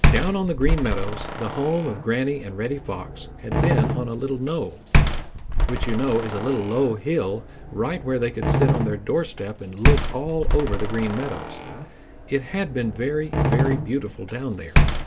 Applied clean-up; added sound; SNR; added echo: none; Slam; -2 dB; none.